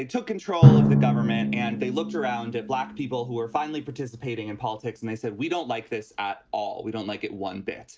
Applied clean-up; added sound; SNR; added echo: none; Drum; -4 dB; none.